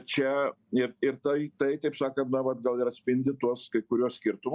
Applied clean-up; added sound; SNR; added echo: none; none; none; none.